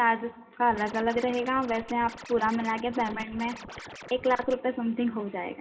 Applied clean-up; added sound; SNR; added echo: none; Scratching (performance technique); 16 dB; reverberation time 0.3 s.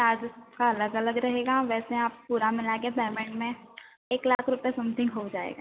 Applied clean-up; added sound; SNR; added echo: none; none; none; none.